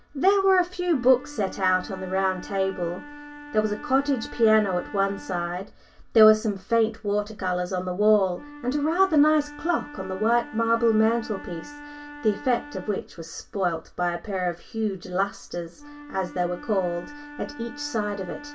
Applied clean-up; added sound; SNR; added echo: none; Wind instrument, woodwind instrument; 17 dB; reverberation time 0.2 s.